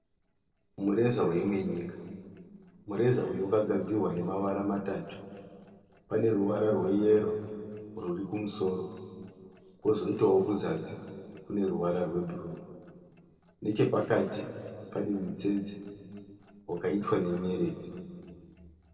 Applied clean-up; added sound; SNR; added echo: neural separator model SepFormer DNS4.